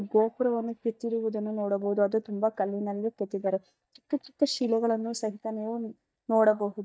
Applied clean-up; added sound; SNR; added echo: neural mask model DeepFilterNet 3.